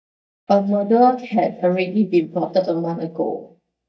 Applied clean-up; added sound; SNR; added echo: neural mask model DeepFilterNet 3.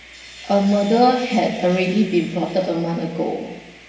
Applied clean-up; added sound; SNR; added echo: none; Sawing; 19 dB; reverberation time 0.9 s.